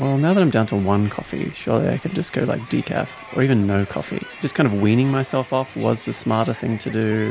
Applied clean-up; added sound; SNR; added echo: none; Crowd; 19 dB; none.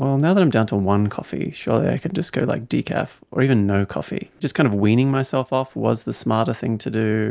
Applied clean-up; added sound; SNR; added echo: none; none; none; none.